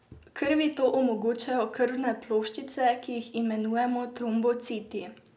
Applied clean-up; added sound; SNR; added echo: none; none; none; none.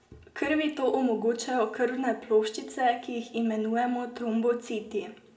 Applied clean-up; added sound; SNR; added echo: none; none; none; reverberation time 1.2 s.